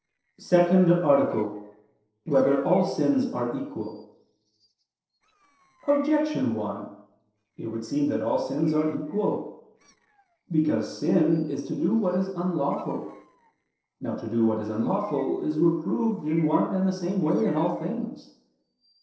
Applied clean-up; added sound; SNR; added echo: neural separator model SepFormer DNS4.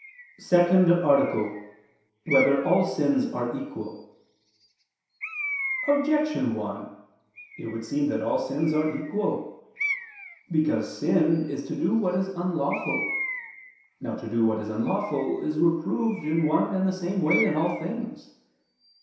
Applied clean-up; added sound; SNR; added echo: none; Bird; 12 dB; reverberation time 0.7 s.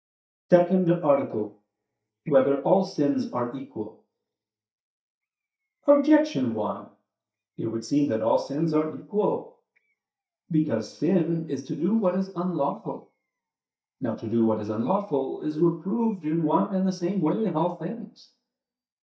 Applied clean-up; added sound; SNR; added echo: neural mask model DeepFilterNet 3.